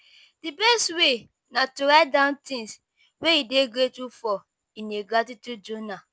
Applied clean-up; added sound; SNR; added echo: none; none; none; none.